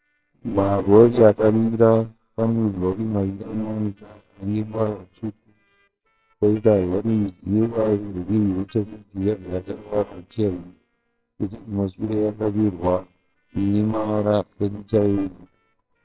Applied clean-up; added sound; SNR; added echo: neural separator model SepFormer WHAMR!.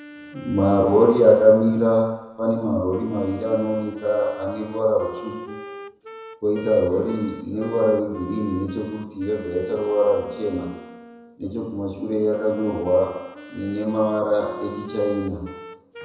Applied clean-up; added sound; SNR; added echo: none; Wind instrument, woodwind instrument; 17 dB; reverberation time 1.0 s.